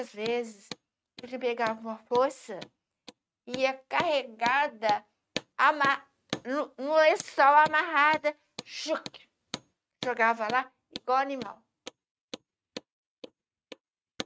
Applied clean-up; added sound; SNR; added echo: neural mask model RNNoise.